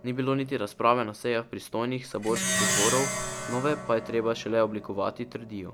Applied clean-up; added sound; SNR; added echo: none; Plucked string instrument; 5 dB; none.